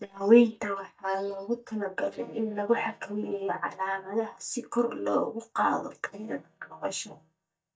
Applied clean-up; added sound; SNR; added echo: neural mask model DeepFilterNet 3.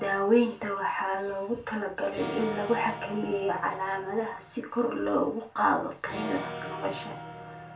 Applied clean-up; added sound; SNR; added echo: none; Electric guitar / Acoustic guitar; 12 dB; reverberation time 0.2 s.